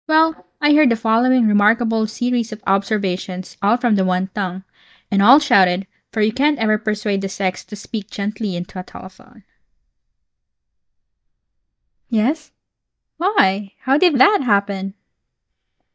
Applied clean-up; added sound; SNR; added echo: neural mask model DeepFilterNet 3.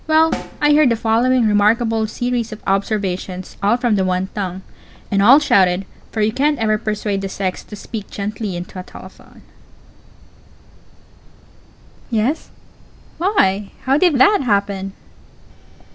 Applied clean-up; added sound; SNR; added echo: none; Snare drum; 13 dB; none.